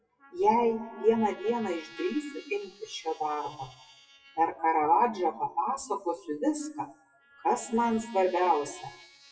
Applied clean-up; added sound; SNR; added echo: classical method WPE with log-MMSE.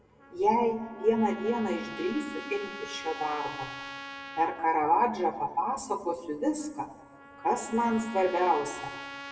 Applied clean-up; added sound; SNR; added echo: none; Trumpet; 14 dB; reverberation time 1.0 s.